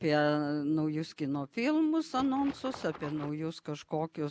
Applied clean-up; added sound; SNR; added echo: none; Water / Splash, splatter; 14 dB; none.